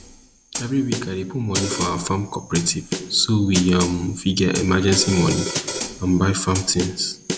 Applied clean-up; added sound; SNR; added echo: none; Snare drum; 8 dB; none.